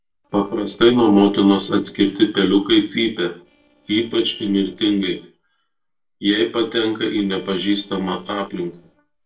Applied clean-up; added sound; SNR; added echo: neural separator model SepFormer DNS4.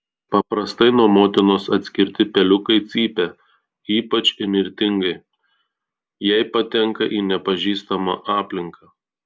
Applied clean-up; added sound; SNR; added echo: none; none; none; none.